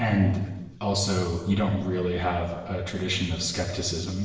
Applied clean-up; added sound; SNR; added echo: none; none; none; reverberation time 1.1 s.